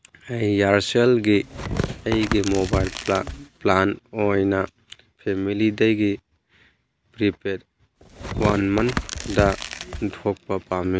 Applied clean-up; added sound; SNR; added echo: none; Tearing; 6 dB; none.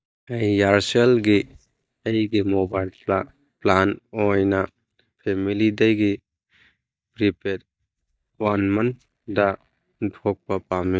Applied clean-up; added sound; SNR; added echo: neural mask model DeepFilterNet 3.